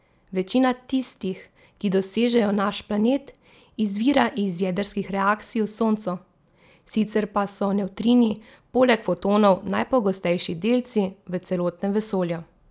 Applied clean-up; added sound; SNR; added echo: none; none; none; none.